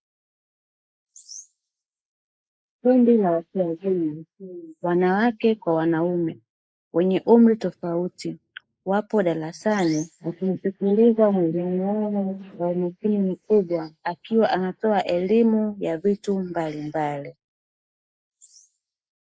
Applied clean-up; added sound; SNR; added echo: neural mask model Resemble Enhance denoiser.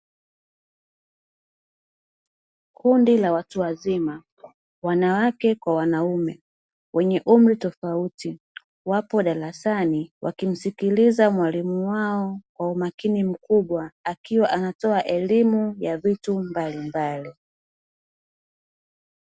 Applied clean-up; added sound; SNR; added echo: none; none; none; none.